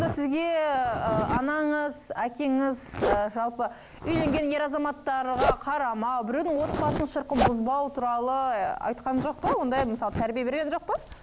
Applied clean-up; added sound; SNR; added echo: none; Zipper (clothing); 6 dB; none.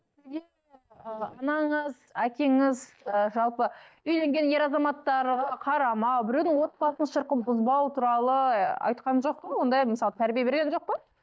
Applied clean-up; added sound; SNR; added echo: neural mask model DeepFilterNet 3.